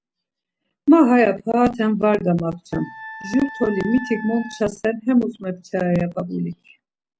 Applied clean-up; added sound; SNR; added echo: none; Wind instrument, woodwind instrument; 15 dB; none.